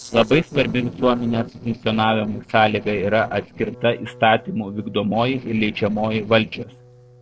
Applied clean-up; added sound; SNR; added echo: neural separator model SepFormer DNS4.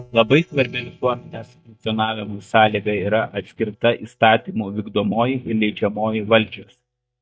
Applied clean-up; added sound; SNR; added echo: neural mask model DeepFilterNet 3.